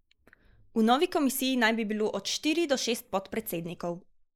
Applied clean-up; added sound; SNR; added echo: neural mask model Resemble Enhance denoiser.